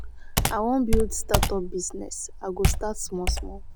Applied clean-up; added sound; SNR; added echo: none; Computer keyboard; -2 dB; none.